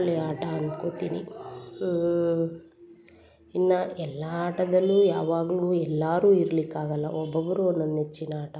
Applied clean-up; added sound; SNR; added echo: none; none; none; none.